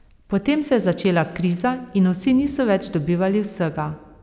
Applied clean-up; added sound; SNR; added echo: none; none; none; none.